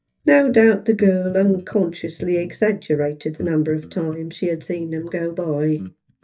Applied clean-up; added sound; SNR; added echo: neural mask model DeepFilterNet 3.